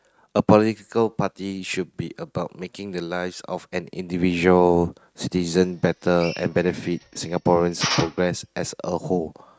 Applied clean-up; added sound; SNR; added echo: neural mask model RNNoise.